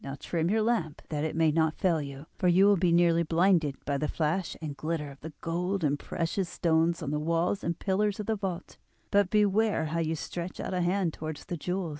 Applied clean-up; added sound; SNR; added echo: none; none; none; none.